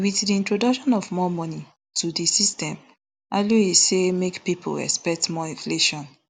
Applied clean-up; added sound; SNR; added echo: none; none; none; none.